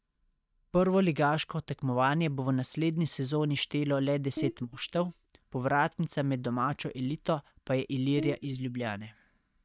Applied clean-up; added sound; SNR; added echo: neural mask model DeepFilterNet 3.